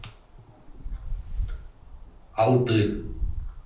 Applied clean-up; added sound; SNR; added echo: none; Wind; 5 dB; reverberation time 0.6 s.